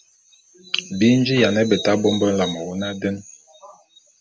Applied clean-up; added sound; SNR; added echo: none; none; none; none.